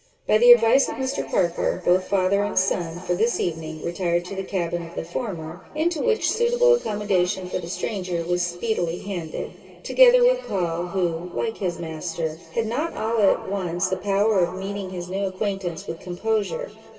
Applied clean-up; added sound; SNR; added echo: none; none; none; reverberation time 2.9 s.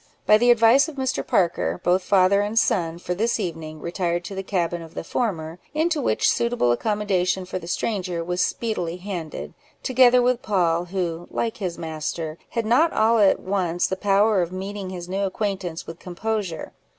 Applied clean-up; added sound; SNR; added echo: none; none; none; none.